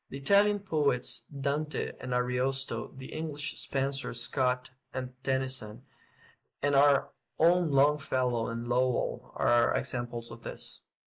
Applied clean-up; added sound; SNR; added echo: neural mask model Resemble Enhance denoiser.